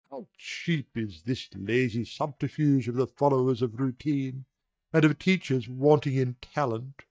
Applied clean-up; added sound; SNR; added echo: neural mask model DeepFilterNet 3.